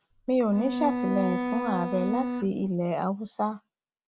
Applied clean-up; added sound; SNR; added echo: none; Bowed string instrument; 3 dB; none.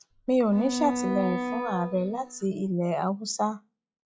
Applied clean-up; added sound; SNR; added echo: classical method log-MMSE.